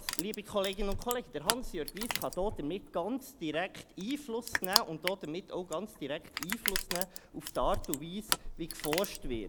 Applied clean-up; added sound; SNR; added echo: none; Crushing; 1 dB; none.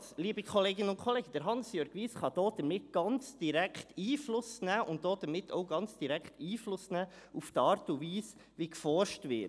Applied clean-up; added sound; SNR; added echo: none; none; none; none.